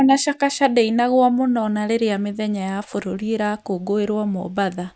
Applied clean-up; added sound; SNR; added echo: none; none; none; none.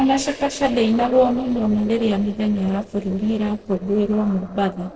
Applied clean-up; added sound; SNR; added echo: neural separator model SepFormer DNS4.